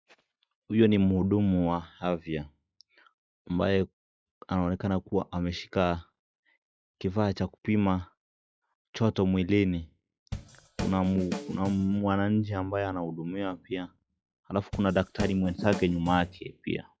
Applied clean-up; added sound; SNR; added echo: classical method log-MMSE.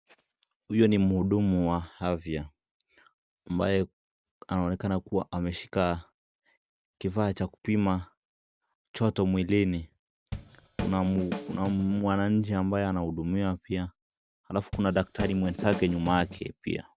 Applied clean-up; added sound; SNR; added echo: none; Drum kit; 9 dB; none.